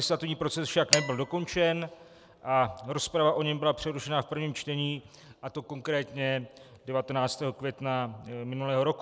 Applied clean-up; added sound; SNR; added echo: none; Dishes, pots, and pans; 5 dB; none.